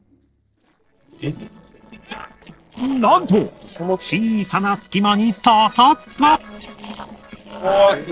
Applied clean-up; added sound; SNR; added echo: neural separator model SepFormer DNS4.